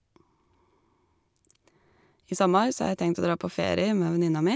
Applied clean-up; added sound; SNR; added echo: none; none; none; none.